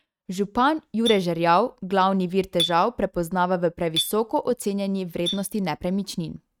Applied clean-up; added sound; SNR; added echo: neural mask model RNNoise.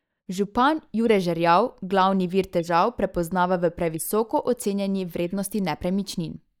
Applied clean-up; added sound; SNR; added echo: neural mask model DeepFilterNet 3.